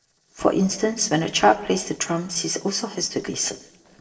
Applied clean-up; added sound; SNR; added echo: neural separator model SepFormer DNS4.